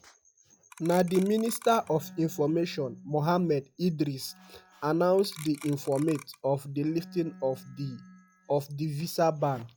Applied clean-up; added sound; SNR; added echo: classical method log-MMSE.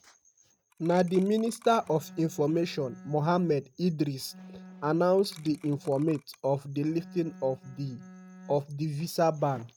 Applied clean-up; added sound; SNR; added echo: neural mask model RNNoise.